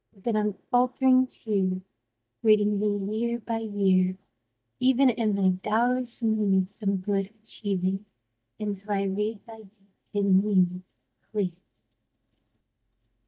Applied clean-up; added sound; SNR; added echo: neural mask model DeepFilterNet 3.